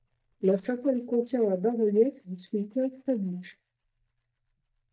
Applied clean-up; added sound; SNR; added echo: neural mask model DeepFilterNet 3.